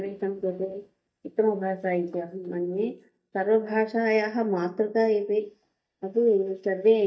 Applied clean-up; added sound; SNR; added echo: neural mask model DeepFilterNet 3.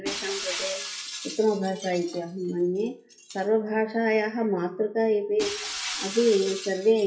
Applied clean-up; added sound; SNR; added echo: classical method WPE with log-MMSE.